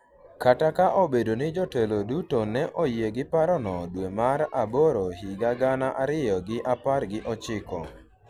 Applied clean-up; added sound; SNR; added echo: none; none; none; none.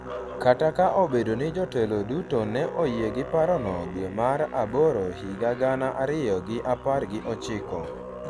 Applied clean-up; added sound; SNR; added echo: none; Musical instrument; 12 dB; none.